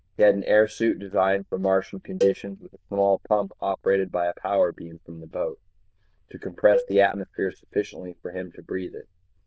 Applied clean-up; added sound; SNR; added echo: neural diffusion model UNIVERSE++.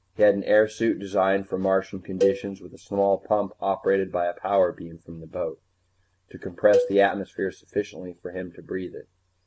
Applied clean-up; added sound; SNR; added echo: none; Cowbell; 5 dB; none.